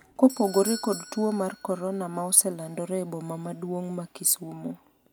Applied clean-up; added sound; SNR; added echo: none; Doorbell; 18 dB; none.